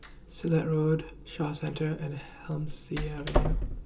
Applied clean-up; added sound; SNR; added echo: none; Door; 2 dB; reverberation time 0.2 s.